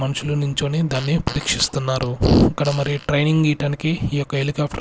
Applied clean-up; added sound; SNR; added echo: none; Fart; 18 dB; none.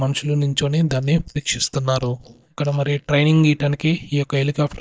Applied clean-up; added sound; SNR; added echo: neural mask model DeepFilterNet 3.